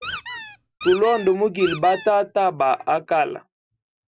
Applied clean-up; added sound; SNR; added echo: none; Squeak; 8 dB; none.